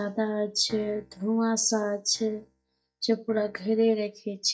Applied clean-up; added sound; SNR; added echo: neural mask model DeepFilterNet 3.